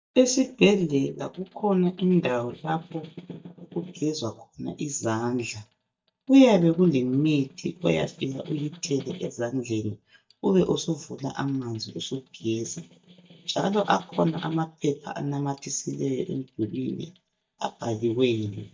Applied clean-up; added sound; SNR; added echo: neural mask model DeepFilterNet 3.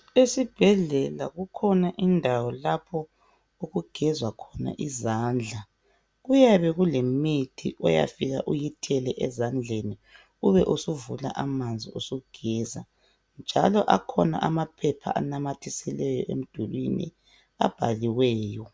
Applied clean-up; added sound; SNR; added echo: none; none; none; none.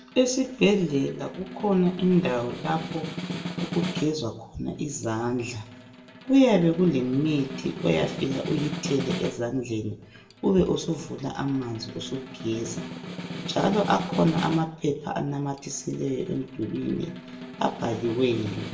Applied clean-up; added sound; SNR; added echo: none; Snare drum; 11 dB; reverberation time 0.6 s.